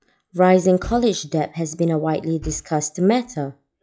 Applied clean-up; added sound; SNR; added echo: classical method log-MMSE.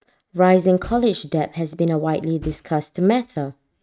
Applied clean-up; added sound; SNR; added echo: neural mask model RNNoise.